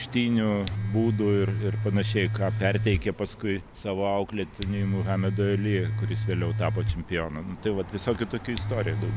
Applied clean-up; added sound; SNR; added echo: none; Domestic sounds, home sounds; 2 dB; none.